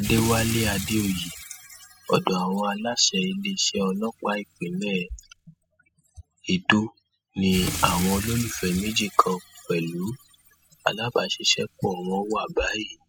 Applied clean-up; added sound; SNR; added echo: classical method spectral subtraction.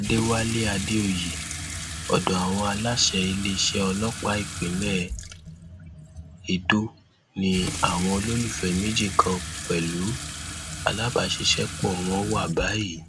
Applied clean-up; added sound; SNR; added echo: none; Sink (filling or washing) / Water tap, faucet; 7 dB; none.